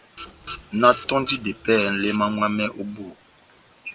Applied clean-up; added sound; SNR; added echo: none; Printer; 15 dB; none.